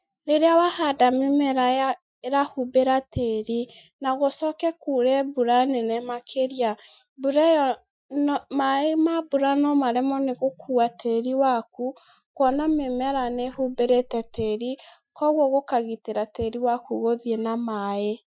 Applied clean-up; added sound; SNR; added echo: classical method Wiener filter.